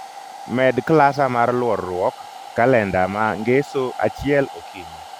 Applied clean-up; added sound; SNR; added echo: none; Domestic sounds, home sounds; 16 dB; none.